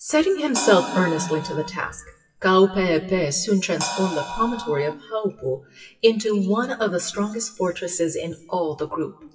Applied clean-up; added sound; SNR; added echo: classical method WPE with log-MMSE.